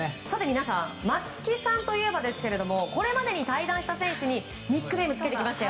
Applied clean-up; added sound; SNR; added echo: none; none; none; none.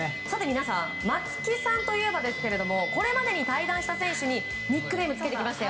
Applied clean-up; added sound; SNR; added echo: none; Wind instrument, woodwind instrument; 5 dB; none.